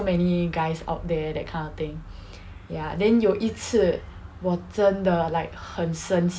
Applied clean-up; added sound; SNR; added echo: none; none; none; none.